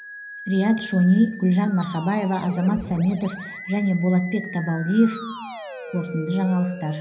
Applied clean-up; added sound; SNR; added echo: none; Musical instrument; 14 dB; reverberation time 0.5 s.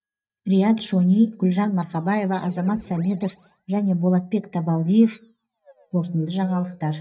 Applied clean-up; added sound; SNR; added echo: neural mask model DeepFilterNet 3.